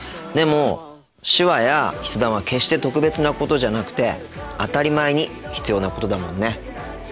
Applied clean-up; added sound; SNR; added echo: none; none; none; none.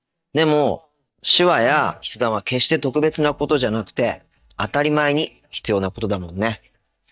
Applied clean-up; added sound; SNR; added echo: neural mask model DeepFilterNet 3.